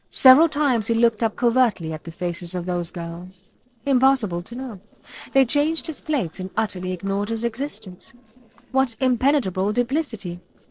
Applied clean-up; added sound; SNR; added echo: neural separator model SepFormer DNS4.